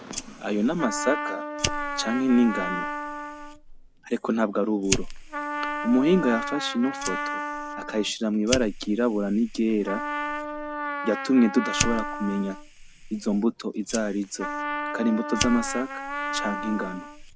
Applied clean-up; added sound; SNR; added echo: none; Trumpet + Fire; 5 dB; none.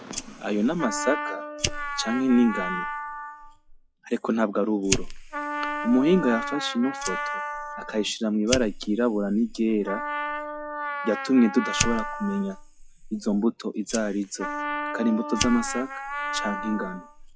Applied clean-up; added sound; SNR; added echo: classical method log-MMSE.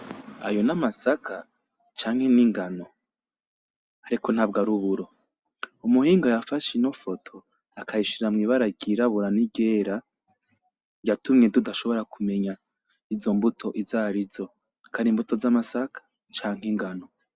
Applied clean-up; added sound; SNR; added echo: none; none; none; none.